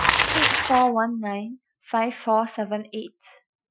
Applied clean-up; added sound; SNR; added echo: classical method Wiener filter.